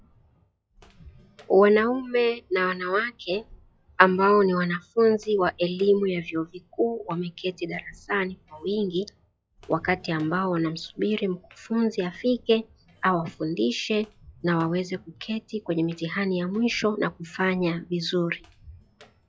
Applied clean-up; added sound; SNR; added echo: classical method log-MMSE.